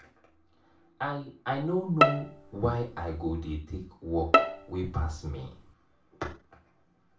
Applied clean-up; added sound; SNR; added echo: none; Bowed string instrument; -5 dB; reverberation time 0.3 s.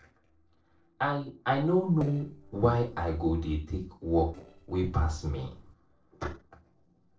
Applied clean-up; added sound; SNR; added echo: neural separator model SepFormer DNS4.